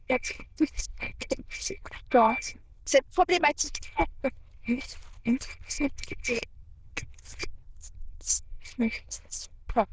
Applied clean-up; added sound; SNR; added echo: neural diffusion model UNIVERSE++.